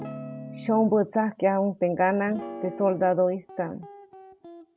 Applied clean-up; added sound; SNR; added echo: none; Guitar; 15 dB; none.